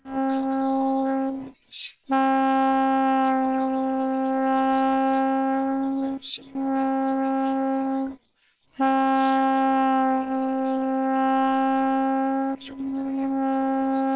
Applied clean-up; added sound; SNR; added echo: neural separator model SepFormer WHAMR!.